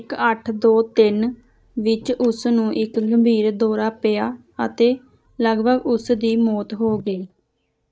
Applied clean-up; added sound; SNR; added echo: neural mask model DeepFilterNet 3.